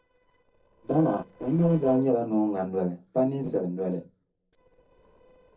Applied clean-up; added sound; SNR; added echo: neural separator model SepFormer DNS4.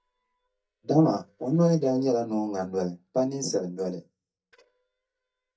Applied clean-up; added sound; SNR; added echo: neural mask model DeepFilterNet 3.